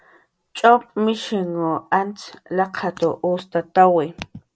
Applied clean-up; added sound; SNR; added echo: none; none; none; none.